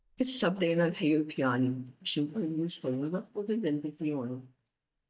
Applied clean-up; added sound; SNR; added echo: neural mask model DeepFilterNet 3.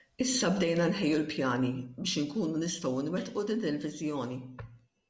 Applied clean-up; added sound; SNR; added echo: none; none; none; none.